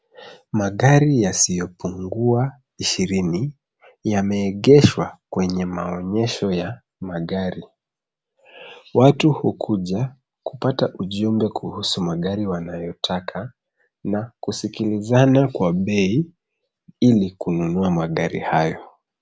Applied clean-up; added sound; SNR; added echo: none; none; none; none.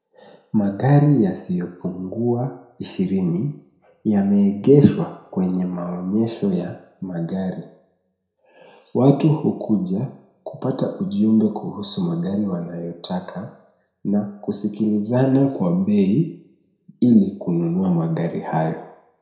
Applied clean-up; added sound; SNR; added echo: none; none; none; reverberation time 0.6 s.